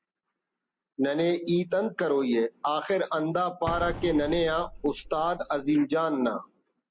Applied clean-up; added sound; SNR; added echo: none; Explosion; 11 dB; none.